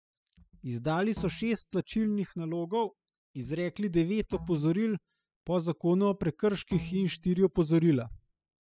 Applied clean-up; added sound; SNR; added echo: classical method spectral subtraction.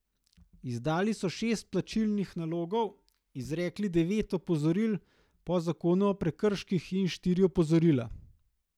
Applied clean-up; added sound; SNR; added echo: none; none; none; none.